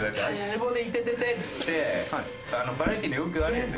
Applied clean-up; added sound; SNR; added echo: none; Breathing; 11 dB; none.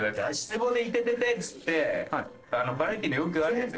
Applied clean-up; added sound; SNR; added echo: neural separator model SepFormer DNS4.